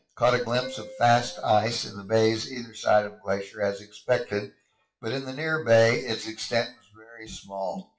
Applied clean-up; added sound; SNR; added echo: classical method WPE with log-MMSE.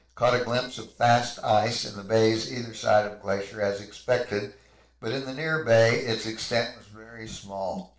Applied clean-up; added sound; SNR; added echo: neural separator model SepFormer DNS4.